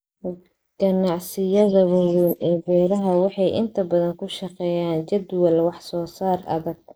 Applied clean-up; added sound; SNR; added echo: neural mask model Resemble Enhance denoiser.